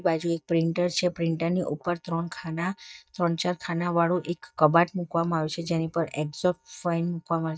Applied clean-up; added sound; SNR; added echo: neural mask model DeepFilterNet 3.